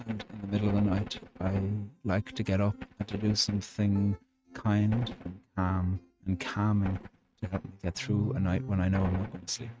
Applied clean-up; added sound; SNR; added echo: neural mask model RNNoise.